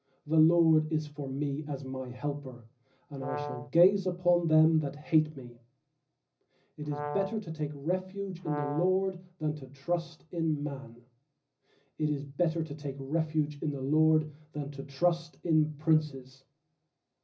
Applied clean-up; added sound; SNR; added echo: none; Brass instrument; 9 dB; reverberation time 0.4 s.